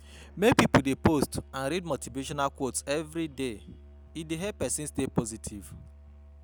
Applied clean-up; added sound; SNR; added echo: none; Musical instrument; 20 dB; none.